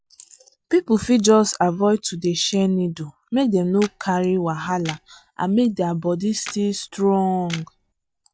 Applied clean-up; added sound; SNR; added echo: none; Camera; 19 dB; none.